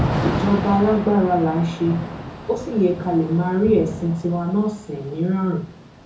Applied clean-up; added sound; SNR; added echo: none; Thunder / Rain; 8 dB; reverberation time 0.6 s.